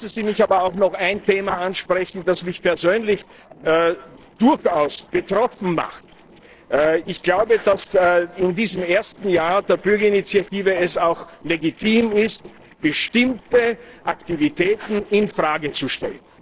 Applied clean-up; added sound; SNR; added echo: neural separator model SepFormer DNS4.